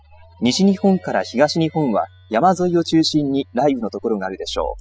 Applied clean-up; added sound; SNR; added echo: classical method spectral subtraction.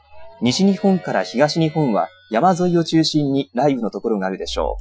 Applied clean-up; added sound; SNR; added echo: classical method Wiener filter.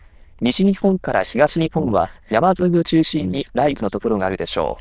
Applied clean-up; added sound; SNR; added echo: neural diffusion model UNIVERSE++.